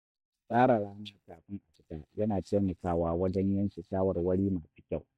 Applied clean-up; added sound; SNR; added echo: neural mask model DeepFilterNet 3.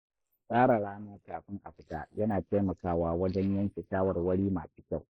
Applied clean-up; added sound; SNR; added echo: neural mask model Resemble Enhance denoiser.